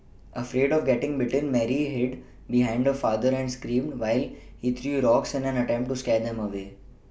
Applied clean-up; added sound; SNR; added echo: none; none; none; none.